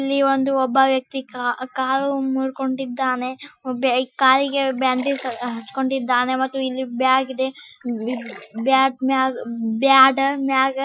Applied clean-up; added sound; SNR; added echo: classical method Wiener filter.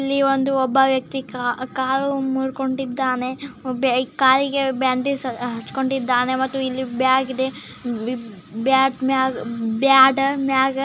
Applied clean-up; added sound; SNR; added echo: none; none; none; none.